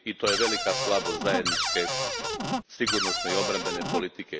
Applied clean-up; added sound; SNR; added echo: none; Cupboard open or close; -2 dB; none.